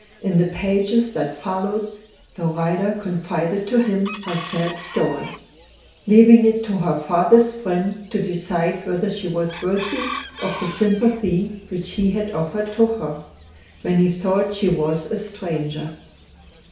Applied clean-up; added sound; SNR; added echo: none; Chicken, rooster; 18 dB; reverberation time 0.6 s.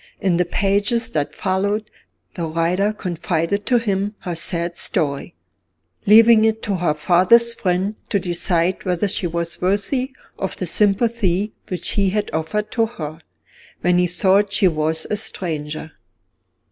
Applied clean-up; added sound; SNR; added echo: none; none; none; none.